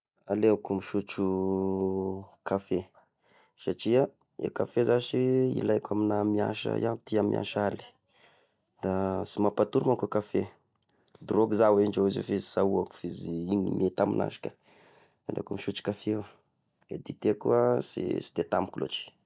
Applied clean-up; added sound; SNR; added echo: none; none; none; none.